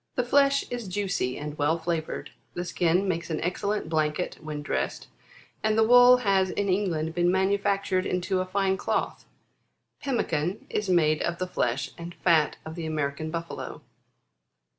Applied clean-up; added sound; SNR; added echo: none; none; none; none.